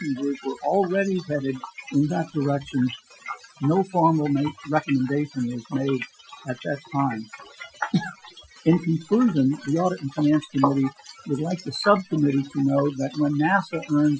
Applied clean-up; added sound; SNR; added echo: classical method Wiener filter.